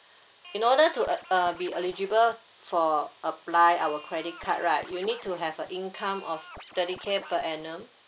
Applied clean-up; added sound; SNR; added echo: none; Scratching (performance technique); 19 dB; none.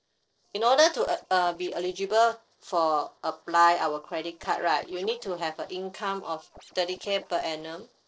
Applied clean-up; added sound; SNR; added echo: neural separator model SepFormer DNS4.